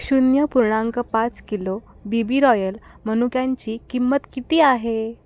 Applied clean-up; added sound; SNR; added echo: none; none; none; none.